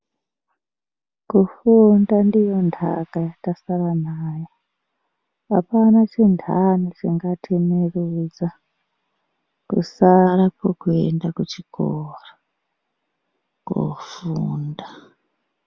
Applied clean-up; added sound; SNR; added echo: none; none; none; none.